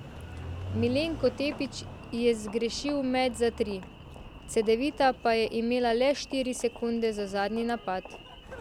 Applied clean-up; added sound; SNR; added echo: none; Engine; 13 dB; none.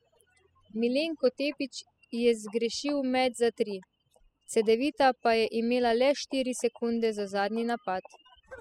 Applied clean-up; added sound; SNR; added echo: classical method spectral subtraction.